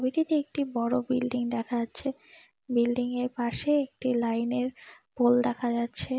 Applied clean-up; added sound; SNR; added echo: none; none; none; none.